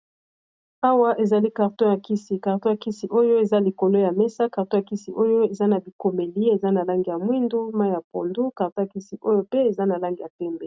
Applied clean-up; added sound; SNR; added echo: none; none; none; none.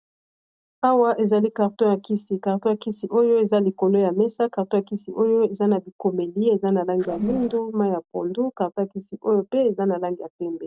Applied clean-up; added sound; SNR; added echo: neural separator model SepFormer DNS4.